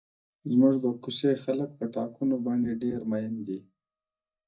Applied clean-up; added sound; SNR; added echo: neural mask model DeepFilterNet 3.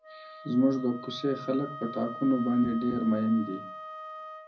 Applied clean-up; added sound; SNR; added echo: none; Wind instrument, woodwind instrument; 13 dB; reverberation time 0.4 s.